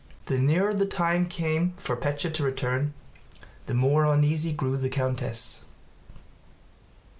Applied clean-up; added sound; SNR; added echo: none; none; none; none.